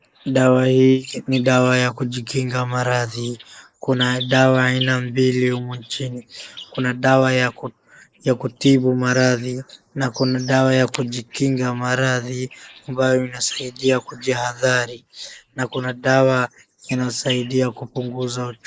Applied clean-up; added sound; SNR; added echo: neural mask model Resemble Enhance denoiser.